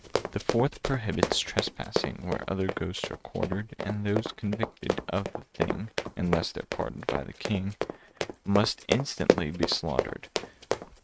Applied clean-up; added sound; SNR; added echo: neural mask model RNNoise.